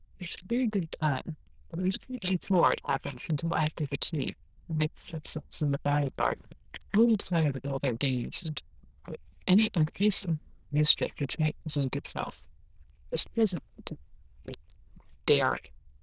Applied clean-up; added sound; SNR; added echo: neural diffusion model UNIVERSE++.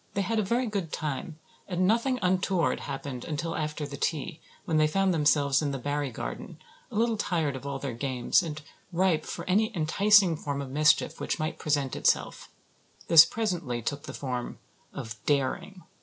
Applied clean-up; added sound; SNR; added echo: none; none; none; none.